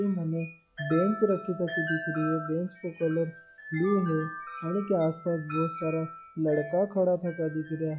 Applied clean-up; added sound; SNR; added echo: classical method log-MMSE.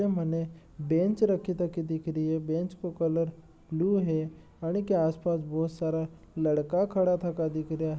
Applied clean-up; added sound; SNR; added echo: none; none; none; none.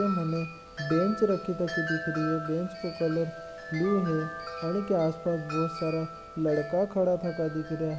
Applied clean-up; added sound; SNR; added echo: none; Wind chime; 9 dB; none.